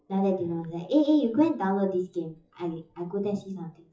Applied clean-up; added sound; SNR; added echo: classical method WPE with log-MMSE.